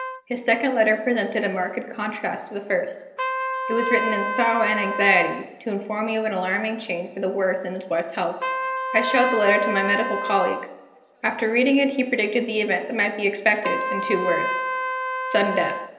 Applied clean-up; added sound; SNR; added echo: none; Trumpet; 6 dB; reverberation time 1.4 s.